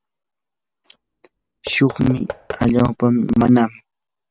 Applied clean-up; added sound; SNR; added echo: none; Knock / Wood; 16 dB; none.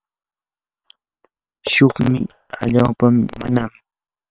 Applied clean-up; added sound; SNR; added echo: neural separator model SepFormer WHAM!.